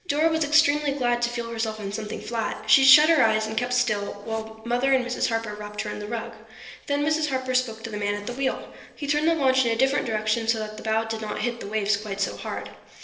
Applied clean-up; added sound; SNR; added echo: neural separator model SepFormer DNS4.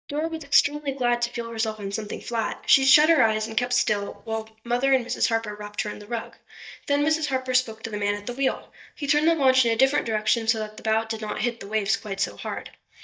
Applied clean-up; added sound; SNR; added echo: neural mask model DeepFilterNet 3.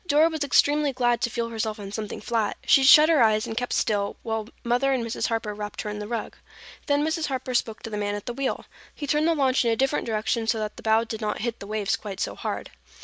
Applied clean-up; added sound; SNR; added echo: none; none; none; none.